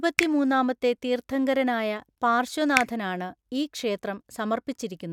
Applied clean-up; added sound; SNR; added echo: none; Finger snapping; 11 dB; none.